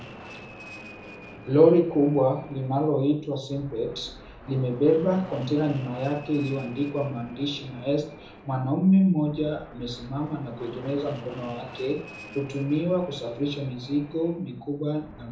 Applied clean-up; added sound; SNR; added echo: none; Fixed-wing aircraft, airplane; 17 dB; reverberation time 0.9 s.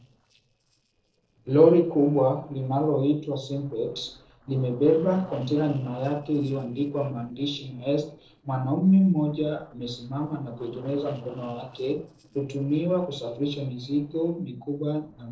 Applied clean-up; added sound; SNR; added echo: neural separator model SepFormer DNS4.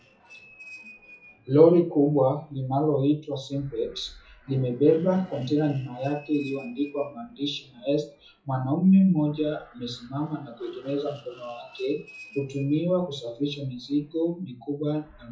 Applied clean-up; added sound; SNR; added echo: classical method WPE with log-MMSE.